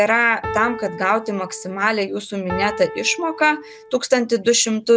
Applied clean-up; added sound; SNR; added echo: none; Piano; 11 dB; none.